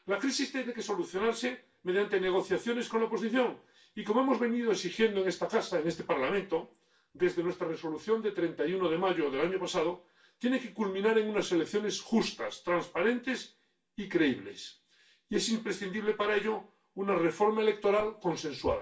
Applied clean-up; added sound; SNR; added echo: none; none; none; reverberation time 0.2 s.